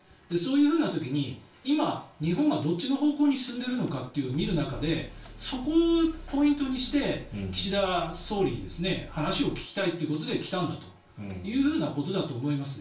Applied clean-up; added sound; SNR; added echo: none; Idling / Engine starting / Door / Car; 18 dB; reverberation time 0.2 s.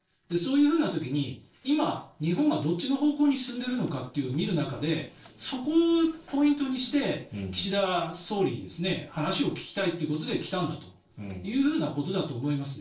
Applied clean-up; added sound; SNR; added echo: neural separator model SepFormer DNS4.